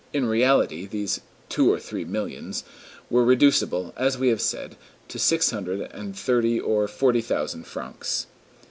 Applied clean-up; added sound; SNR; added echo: none; none; none; none.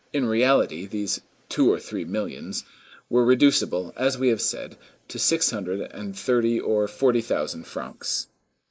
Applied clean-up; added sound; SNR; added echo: neural mask model Resemble Enhance denoiser.